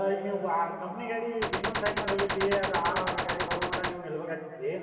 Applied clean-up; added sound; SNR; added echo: none; Gunshot, gunfire; 0 dB; reverberation time 2.5 s.